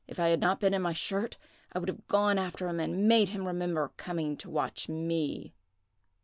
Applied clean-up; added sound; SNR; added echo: none; none; none; none.